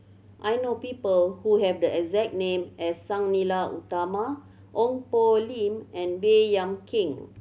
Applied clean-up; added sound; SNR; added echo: none; none; none; none.